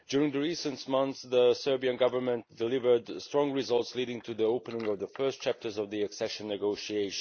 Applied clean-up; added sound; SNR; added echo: neural mask model Resemble Enhance denoiser.